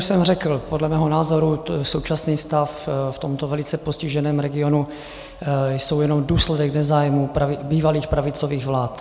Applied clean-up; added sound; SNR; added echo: none; none; none; none.